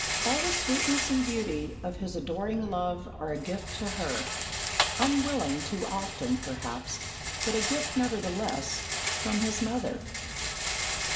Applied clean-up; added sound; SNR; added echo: none; Rattle; 1 dB; reverberation time 2.1 s.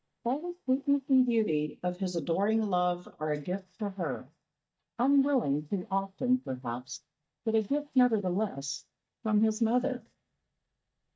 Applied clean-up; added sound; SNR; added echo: neural mask model DeepFilterNet 3.